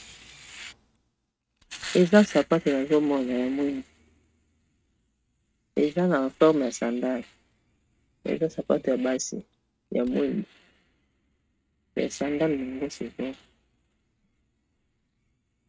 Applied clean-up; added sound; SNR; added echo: neural mask model RNNoise.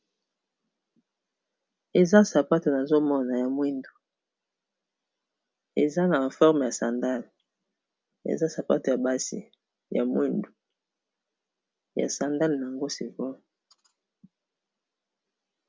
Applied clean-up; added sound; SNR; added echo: none; none; none; none.